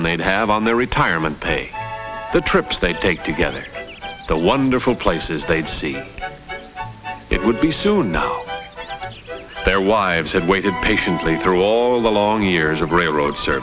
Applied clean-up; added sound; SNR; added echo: none; none; none; none.